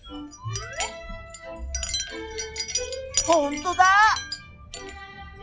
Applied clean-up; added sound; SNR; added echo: classical method log-MMSE.